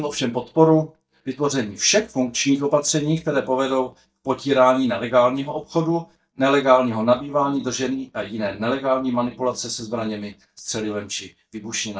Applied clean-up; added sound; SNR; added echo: neural mask model DeepFilterNet 3.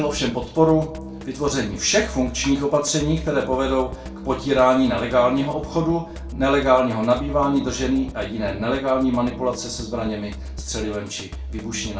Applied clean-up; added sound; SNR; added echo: none; Drum kit; 12 dB; reverberation time 0.3 s.